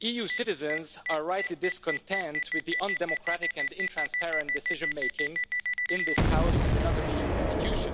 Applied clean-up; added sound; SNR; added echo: none; Boom; -4 dB; none.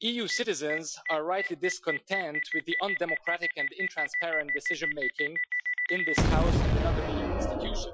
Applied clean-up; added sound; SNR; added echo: classical method Wiener filter.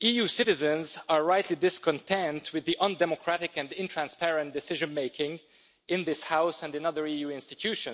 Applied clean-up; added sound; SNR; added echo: none; none; none; none.